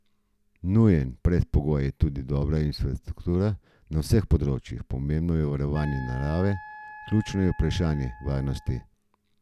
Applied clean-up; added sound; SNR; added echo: none; Wind instrument, woodwind instrument; 18 dB; none.